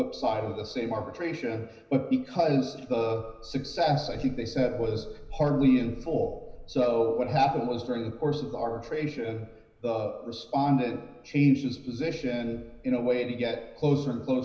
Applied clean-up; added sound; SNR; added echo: none; Wind; 20 dB; reverberation time 0.9 s.